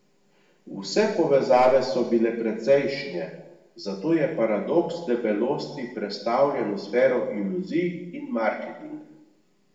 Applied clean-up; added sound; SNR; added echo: none; none; none; reverberation time 0.8 s.